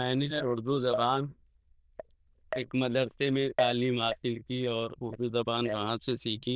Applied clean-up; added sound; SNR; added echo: neural diffusion model UNIVERSE++.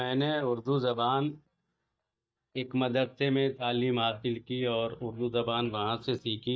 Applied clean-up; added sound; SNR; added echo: neural mask model DeepFilterNet 3.